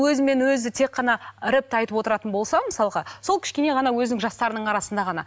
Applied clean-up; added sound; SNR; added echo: none; none; none; none.